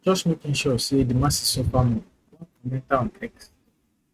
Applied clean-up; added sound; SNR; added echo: neural mask model RNNoise.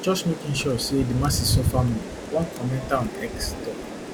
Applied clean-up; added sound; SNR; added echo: none; Rain; 11 dB; none.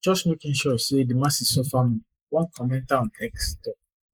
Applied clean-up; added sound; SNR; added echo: neural mask model Resemble Enhance denoiser.